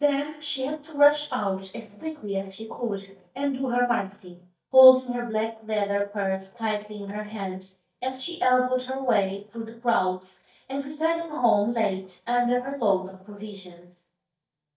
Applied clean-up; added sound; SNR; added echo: neural mask model DeepFilterNet 3.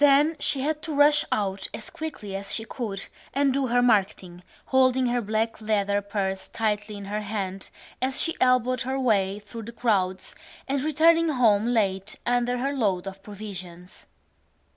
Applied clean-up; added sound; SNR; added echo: none; none; none; none.